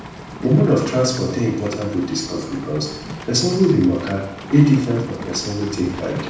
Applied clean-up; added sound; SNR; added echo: none; Rain; 13 dB; reverberation time 0.9 s.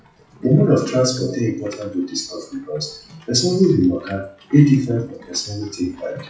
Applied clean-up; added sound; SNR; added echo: classical method WPE with log-MMSE.